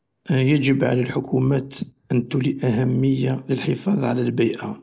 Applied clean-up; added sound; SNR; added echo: neural mask model Resemble Enhance denoiser.